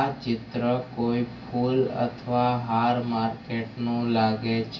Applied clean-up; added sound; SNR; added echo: none; none; none; reverberation time 0.3 s.